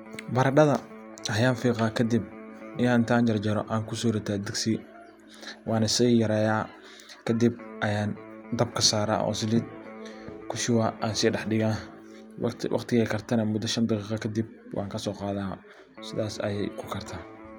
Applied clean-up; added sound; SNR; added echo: none; Electric guitar; 18 dB; none.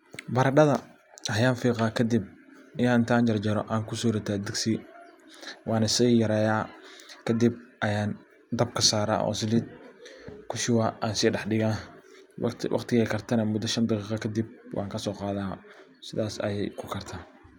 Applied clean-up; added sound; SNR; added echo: none; none; none; none.